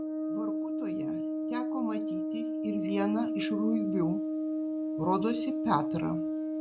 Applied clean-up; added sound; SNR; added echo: none; Brass instrument; -2 dB; none.